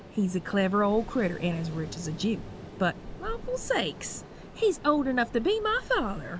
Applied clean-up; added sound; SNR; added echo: none; Ocean; 12 dB; none.